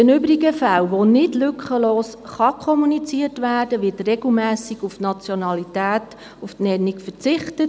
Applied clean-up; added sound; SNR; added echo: none; none; none; none.